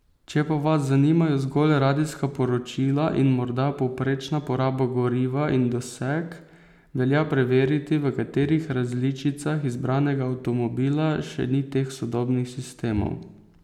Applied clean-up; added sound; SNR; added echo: none; none; none; none.